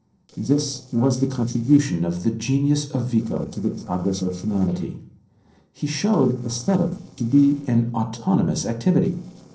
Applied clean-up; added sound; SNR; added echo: neural separator model SepFormer DNS4.